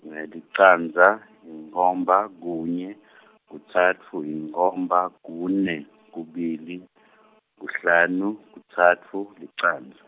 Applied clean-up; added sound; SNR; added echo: none; none; none; none.